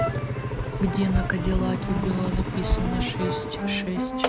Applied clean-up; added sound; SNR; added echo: none; Engine; 1 dB; none.